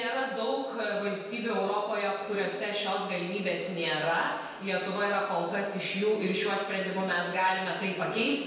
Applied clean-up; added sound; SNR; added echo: none; none; none; reverberation time 1.1 s.